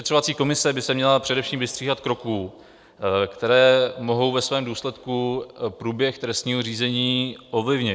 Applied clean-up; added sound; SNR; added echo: none; none; none; none.